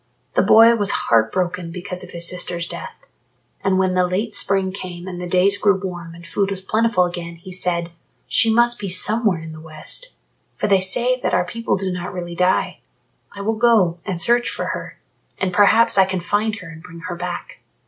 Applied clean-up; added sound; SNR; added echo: none; none; none; none.